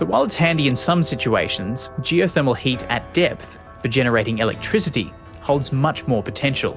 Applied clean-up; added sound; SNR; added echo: none; Train; 18 dB; none.